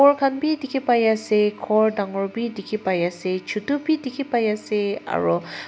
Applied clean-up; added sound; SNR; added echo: none; none; none; none.